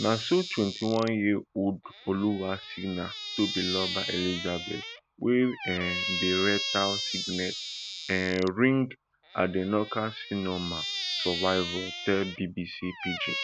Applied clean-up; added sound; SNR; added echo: none; Squeak; 6 dB; none.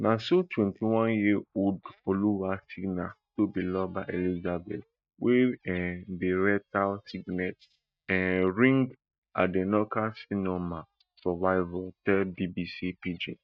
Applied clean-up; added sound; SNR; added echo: neural mask model DeepFilterNet 3.